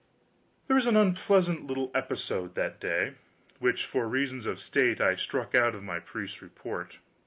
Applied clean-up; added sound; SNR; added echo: none; none; none; none.